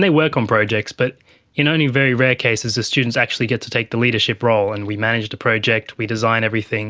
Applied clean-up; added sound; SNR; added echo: none; none; none; none.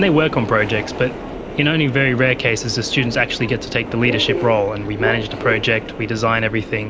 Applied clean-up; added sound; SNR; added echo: none; Subway, metro, underground; 8 dB; none.